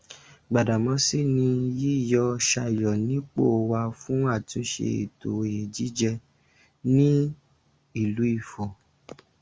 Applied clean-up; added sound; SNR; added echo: none; none; none; none.